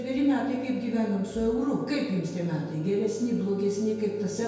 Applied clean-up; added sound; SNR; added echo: none; Bowed string instrument; 18 dB; reverberation time 1.1 s.